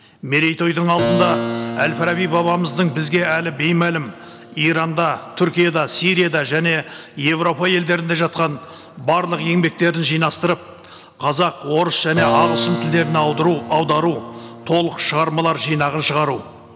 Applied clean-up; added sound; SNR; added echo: none; Keyboard (musical); 10 dB; none.